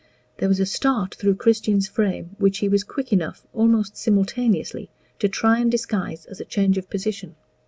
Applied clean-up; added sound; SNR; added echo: none; none; none; none.